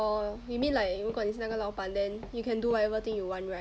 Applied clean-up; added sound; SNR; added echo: none; Walk, footsteps; 20 dB; none.